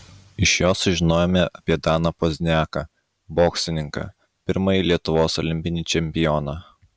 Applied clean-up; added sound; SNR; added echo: none; none; none; none.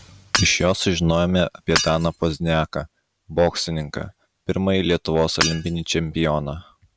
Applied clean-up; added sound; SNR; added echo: none; Shatter / Hammer; 7 dB; none.